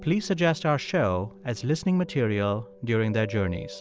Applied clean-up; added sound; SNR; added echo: none; none; none; none.